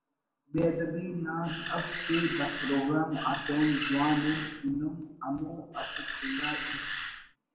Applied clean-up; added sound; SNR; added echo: none; Animal; 5 dB; reverberation time 0.9 s.